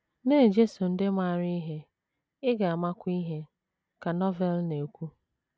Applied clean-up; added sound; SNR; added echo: none; none; none; none.